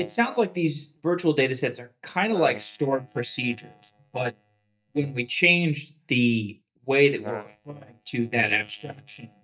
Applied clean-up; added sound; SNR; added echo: neural mask model DeepFilterNet 3.